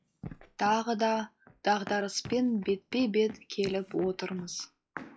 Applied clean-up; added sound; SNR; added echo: classical method log-MMSE.